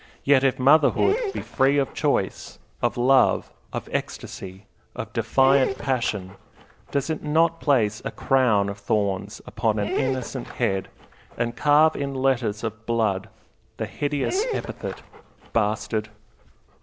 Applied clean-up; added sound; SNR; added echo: none; Dog; 11 dB; none.